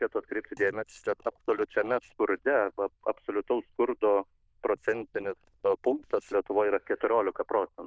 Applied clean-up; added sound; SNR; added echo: neural diffusion model UNIVERSE++.